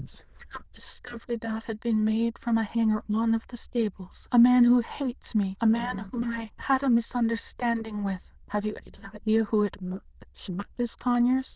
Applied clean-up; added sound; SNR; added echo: neural diffusion model UNIVERSE++.